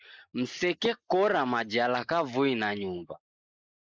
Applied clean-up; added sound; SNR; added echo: neural mask model Resemble Enhance denoiser.